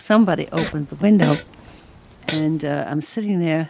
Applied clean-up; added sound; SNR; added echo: none; Fart; 10 dB; none.